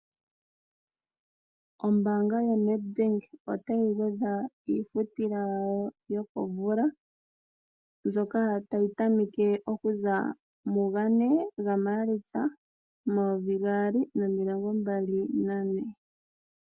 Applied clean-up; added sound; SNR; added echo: none; none; none; none.